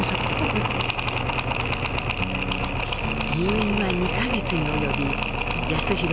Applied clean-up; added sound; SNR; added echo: none; Mechanisms; -3 dB; none.